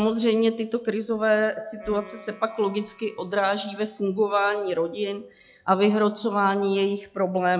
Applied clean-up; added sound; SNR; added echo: classical method log-MMSE.